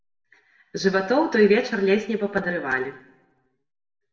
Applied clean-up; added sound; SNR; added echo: none; none; none; reverberation time 0.7 s.